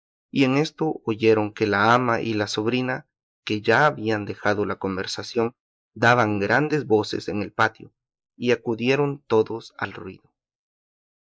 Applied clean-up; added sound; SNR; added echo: neural mask model Resemble Enhance denoiser.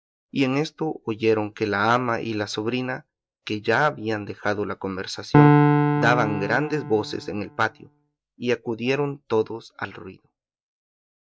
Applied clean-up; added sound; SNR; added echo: none; Piano; -4 dB; none.